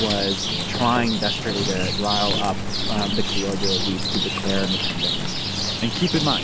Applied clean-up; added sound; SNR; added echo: none; Rain + Chewing, mastication; 0 dB; none.